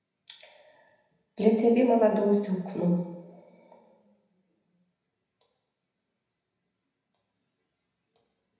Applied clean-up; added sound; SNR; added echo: none; none; none; reverberation time 0.9 s.